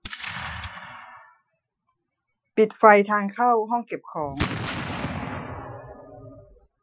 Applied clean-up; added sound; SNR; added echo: classical method Wiener filter.